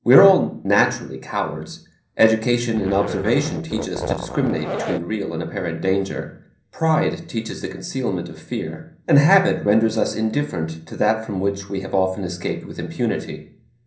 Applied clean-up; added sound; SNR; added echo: none; Zipper (clothing); 8 dB; reverberation time 0.6 s.